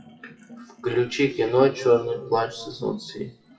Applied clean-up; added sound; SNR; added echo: classical method WPE with log-MMSE.